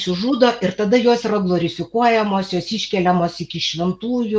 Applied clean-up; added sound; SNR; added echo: none; none; none; none.